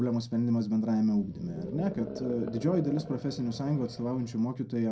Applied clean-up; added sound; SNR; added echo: none; Animal; 12 dB; reverberation time 0.2 s.